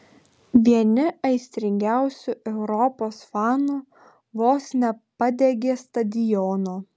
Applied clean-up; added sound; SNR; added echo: none; none; none; none.